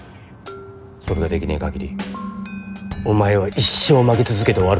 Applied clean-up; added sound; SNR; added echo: none; none; none; none.